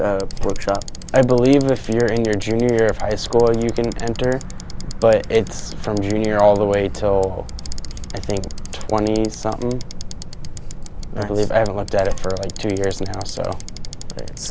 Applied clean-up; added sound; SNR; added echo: none; Bicycle; 6 dB; none.